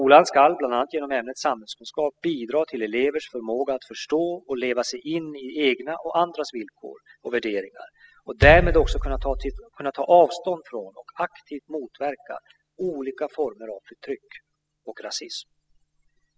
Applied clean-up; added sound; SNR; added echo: classical method spectral subtraction.